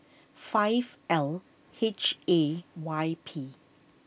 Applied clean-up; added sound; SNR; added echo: none; none; none; none.